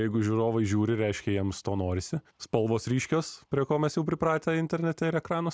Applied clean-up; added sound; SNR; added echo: none; none; none; none.